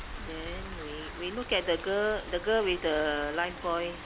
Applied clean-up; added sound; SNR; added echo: none; Rain; 10 dB; none.